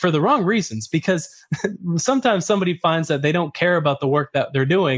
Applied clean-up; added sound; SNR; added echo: neural mask model Resemble Enhance denoiser.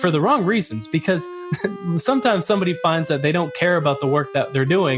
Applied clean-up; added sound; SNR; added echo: none; Wind instrument, woodwind instrument; 15 dB; none.